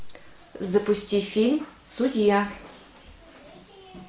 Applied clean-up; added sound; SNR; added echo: none; none; none; none.